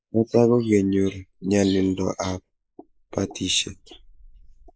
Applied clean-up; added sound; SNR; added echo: neural mask model Resemble Enhance denoiser.